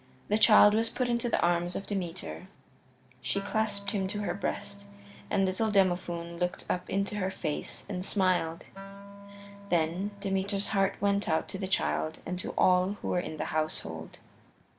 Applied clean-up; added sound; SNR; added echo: none; Wind instrument, woodwind instrument; 17 dB; none.